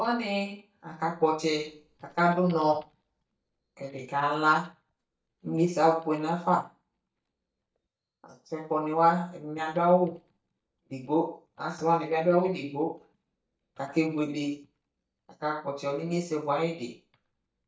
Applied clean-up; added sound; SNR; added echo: neural mask model DeepFilterNet 3.